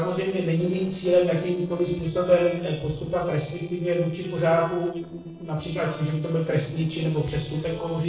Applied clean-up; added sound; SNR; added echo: neural separator model SepFormer DNS4.